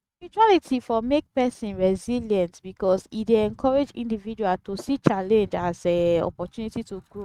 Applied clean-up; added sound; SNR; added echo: neural mask model RNNoise.